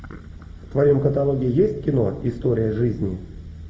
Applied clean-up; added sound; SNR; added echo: none; none; none; reverberation time 1.0 s.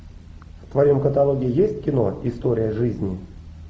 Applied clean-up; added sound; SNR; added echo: none; none; none; none.